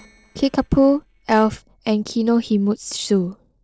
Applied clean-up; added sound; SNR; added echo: neural separator model SepFormer DNS4.